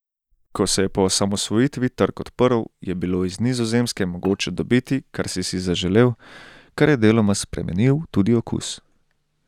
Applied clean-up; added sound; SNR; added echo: neural mask model DeepFilterNet 3.